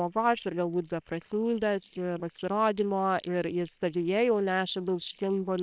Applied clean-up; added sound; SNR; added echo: neural separator model SepFormer WHAM!.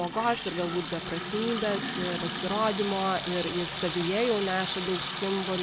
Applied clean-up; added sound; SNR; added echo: none; Sink (filling or washing) / Water tap, faucet; 5 dB; none.